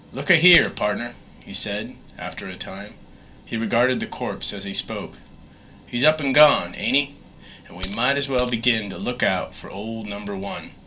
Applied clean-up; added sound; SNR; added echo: none; Coin (dropping); 11 dB; reverberation time 0.3 s.